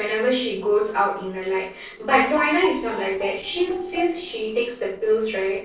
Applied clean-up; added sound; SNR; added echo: neural separator model SepFormer DNS4.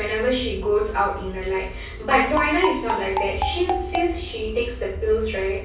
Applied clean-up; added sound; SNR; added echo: none; Marimba, xylophone; 5 dB; reverberation time 0.4 s.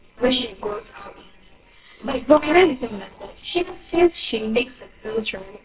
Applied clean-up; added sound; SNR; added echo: neural separator model SepFormer WHAMR!.